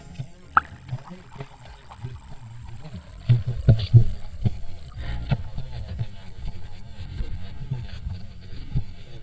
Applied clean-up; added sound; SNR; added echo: neural mask model DeepFilterNet 3.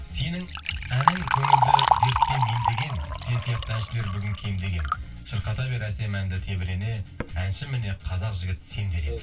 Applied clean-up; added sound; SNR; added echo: none; Liquid; 0 dB; reverberation time 0.2 s.